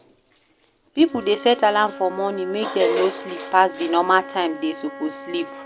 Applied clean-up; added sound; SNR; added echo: none; Wind instrument, woodwind instrument; 16 dB; none.